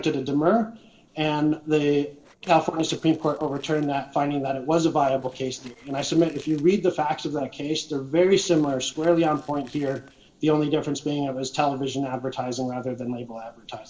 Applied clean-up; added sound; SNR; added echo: neural separator model SepFormer DNS4.